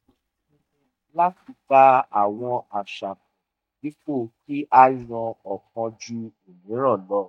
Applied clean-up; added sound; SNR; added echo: neural mask model DeepFilterNet 3.